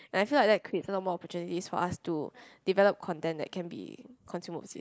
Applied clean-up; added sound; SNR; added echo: neural mask model Resemble Enhance denoiser.